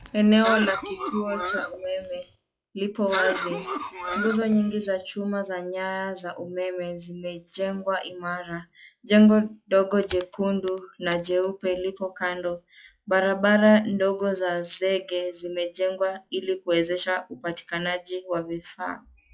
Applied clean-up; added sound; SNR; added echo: classical method log-MMSE.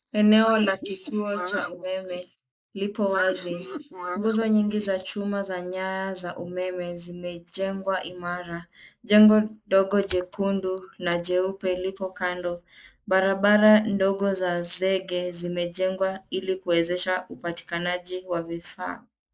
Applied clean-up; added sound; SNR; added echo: neural mask model Resemble Enhance denoiser.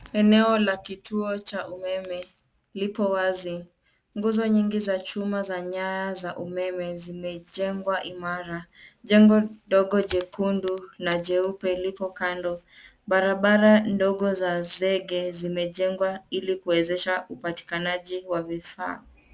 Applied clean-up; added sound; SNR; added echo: none; none; none; none.